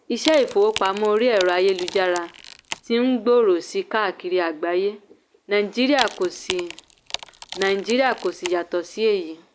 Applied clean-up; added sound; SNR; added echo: none; Wood; 13 dB; none.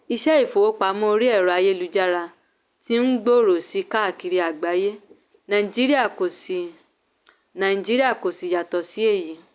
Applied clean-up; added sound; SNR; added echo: none; none; none; none.